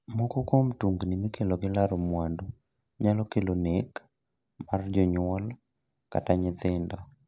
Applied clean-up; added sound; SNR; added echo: none; none; none; none.